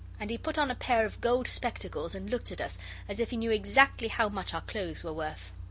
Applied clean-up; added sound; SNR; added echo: none; none; none; none.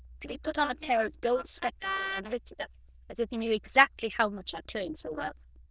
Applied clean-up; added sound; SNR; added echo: neural diffusion model UNIVERSE++.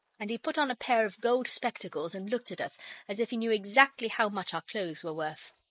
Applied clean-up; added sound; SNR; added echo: neural mask model Resemble Enhance denoiser.